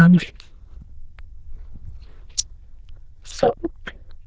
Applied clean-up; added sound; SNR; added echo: neural diffusion model UNIVERSE++.